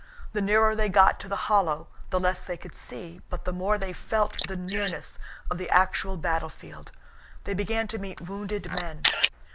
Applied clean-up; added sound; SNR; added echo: neural mask model Resemble Enhance denoiser.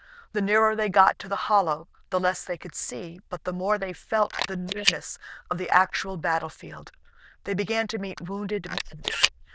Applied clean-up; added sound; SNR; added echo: neural diffusion model UNIVERSE++.